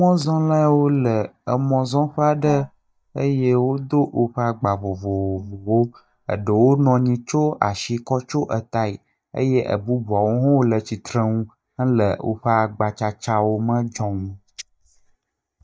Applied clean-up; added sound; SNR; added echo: neural mask model DeepFilterNet 3.